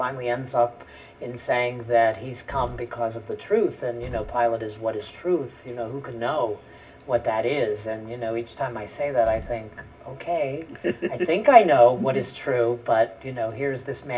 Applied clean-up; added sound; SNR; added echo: none; Explosion; 18 dB; reverberation time 0.4 s.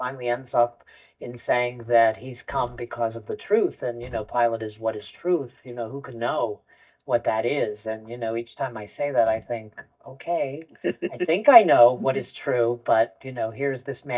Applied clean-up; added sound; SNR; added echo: neural mask model DeepFilterNet 3.